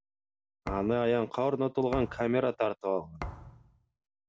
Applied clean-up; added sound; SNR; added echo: none; Thump, thud; 13 dB; none.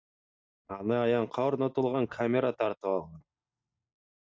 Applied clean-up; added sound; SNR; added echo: neural mask model DeepFilterNet 3.